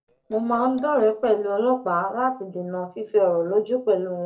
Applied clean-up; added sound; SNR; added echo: neural separator model SepFormer DNS4.